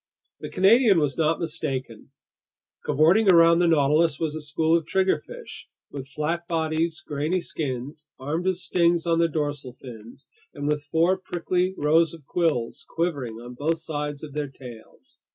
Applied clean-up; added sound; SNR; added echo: none; none; none; none.